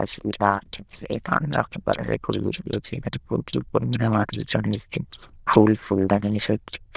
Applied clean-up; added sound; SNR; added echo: neural diffusion model UNIVERSE++.